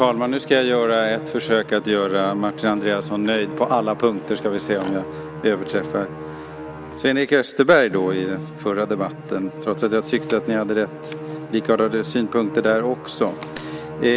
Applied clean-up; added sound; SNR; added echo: none; Musical instrument; 12 dB; none.